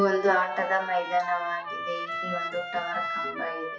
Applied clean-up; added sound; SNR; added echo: classical method WPE with log-MMSE.